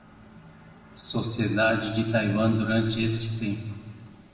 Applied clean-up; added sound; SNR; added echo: none; none; none; reverberation time 1.7 s.